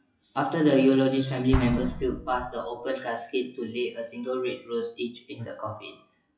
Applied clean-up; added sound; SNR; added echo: classical method WPE with log-MMSE.